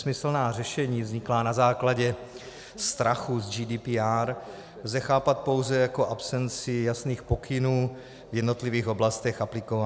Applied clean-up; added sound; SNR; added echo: none; none; none; none.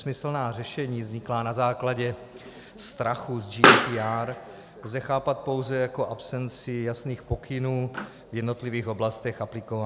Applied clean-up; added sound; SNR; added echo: none; Explosion; 1 dB; none.